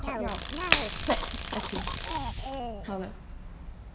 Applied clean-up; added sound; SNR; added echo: none; Tools + Cough; 3 dB; none.